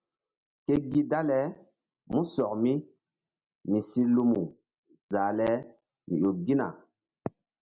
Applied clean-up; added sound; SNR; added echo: none; none; none; none.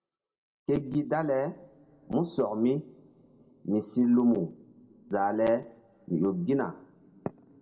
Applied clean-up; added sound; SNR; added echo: none; none; none; reverberation time 1.5 s.